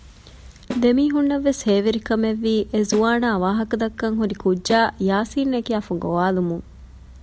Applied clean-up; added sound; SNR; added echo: none; Snare drum; 17 dB; none.